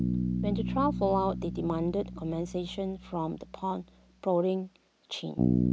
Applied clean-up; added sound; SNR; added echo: none; Bass guitar; 1 dB; none.